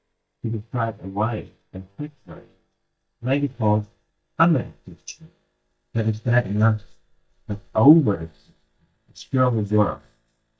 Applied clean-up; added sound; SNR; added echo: neural mask model DeepFilterNet 3.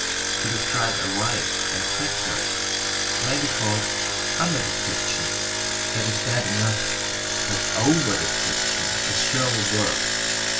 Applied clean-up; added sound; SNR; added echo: none; Engine; -5 dB; reverberation time 0.2 s.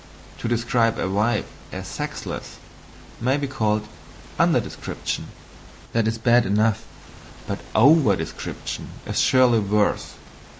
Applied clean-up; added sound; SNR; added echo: none; none; none; none.